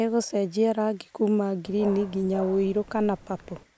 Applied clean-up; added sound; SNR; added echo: none; Dog; 16 dB; none.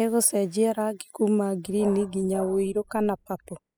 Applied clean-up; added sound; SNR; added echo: classical method spectral subtraction.